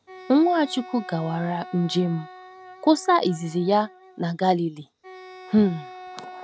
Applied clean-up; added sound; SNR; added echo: none; Wind instrument, woodwind instrument; 18 dB; none.